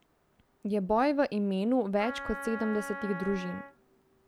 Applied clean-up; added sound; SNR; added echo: none; Wind instrument, woodwind instrument; 10 dB; none.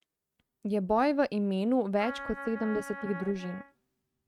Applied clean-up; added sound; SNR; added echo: neural mask model RNNoise.